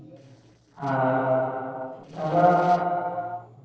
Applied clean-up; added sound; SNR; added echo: neural separator model SepFormer DNS4.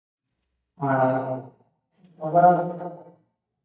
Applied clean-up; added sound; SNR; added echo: neural mask model DeepFilterNet 3.